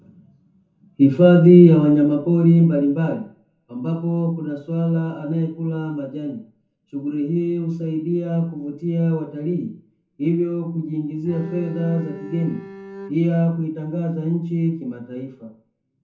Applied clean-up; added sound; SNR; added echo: none; Bowed string instrument; 16 dB; reverberation time 0.7 s.